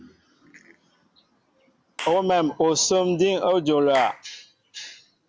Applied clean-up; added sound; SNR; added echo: none; Clapping / Chirp, tweet; 18 dB; none.